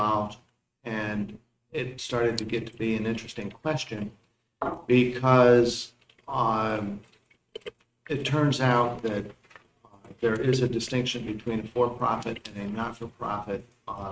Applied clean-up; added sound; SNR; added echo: neural mask model RNNoise.